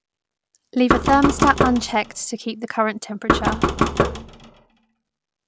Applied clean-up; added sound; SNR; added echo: none; Knock; 0 dB; none.